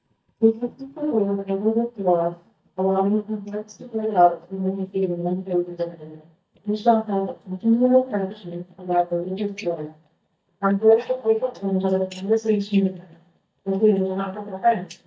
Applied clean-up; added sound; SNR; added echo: neural mask model DeepFilterNet 3.